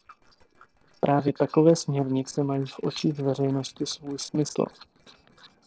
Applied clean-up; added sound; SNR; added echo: neural separator model SepFormer DNS4.